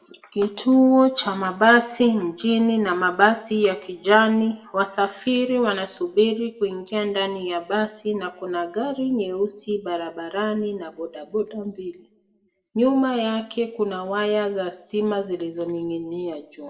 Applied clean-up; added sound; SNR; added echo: none; none; none; reverberation time 0.6 s.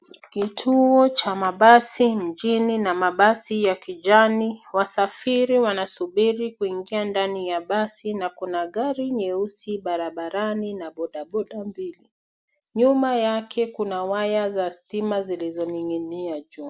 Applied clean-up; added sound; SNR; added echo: none; none; none; none.